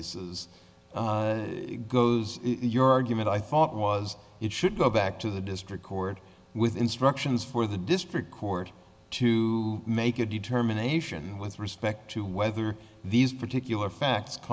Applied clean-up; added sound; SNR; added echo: none; none; none; none.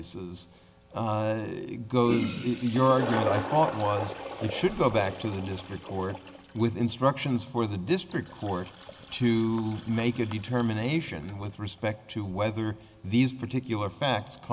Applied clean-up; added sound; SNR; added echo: none; Toilet flush; 11 dB; none.